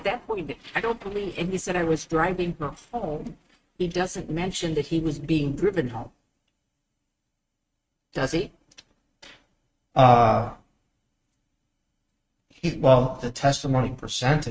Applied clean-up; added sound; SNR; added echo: neural mask model RNNoise.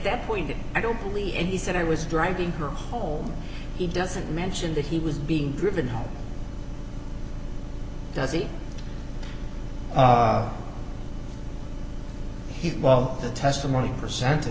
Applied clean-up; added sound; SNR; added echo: none; none; none; none.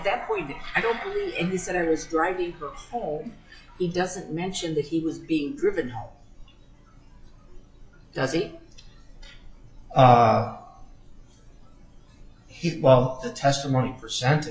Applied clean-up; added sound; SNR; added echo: classical method log-MMSE.